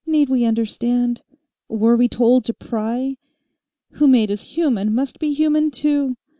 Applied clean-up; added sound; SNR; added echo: none; none; none; none.